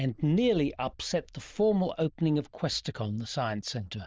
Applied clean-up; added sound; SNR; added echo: neural diffusion model UNIVERSE++.